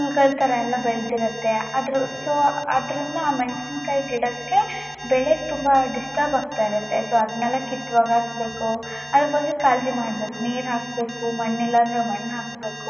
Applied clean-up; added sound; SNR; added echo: none; Alarm; 13 dB; reverberation time 2.3 s.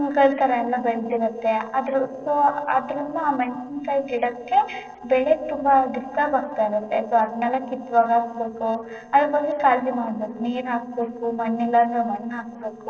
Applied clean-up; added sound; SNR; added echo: neural separator model SepFormer DNS4.